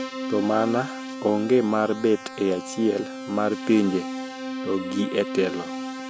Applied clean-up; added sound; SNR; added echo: none; Keyboard (musical); 9 dB; none.